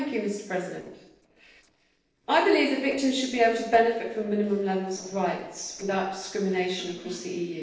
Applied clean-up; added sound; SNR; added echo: neural separator model SepFormer DNS4.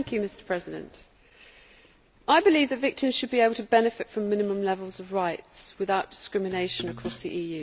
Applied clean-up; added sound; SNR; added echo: none; none; none; none.